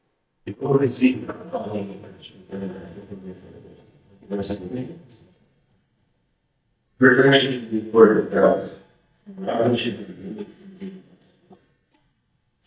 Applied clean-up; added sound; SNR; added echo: neural mask model DeepFilterNet 3.